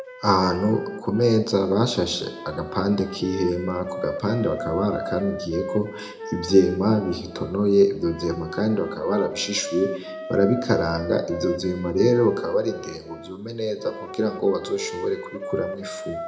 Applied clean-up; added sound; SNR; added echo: none; Wind instrument, woodwind instrument; 11 dB; reverberation time 0.5 s.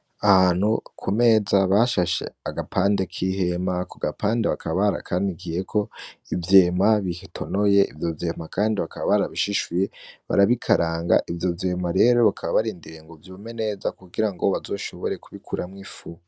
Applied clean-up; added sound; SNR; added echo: none; none; none; none.